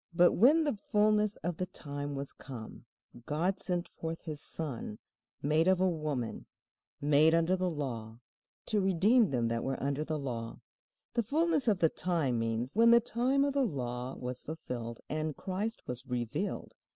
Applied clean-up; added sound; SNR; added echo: none; none; none; none.